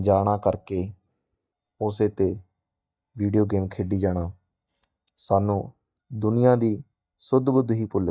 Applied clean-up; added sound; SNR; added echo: neural mask model DeepFilterNet 3.